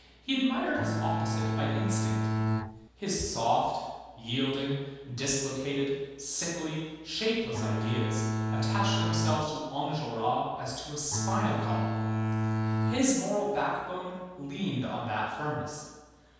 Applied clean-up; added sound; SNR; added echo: none; Bowed string instrument; -2 dB; reverberation time 1.2 s.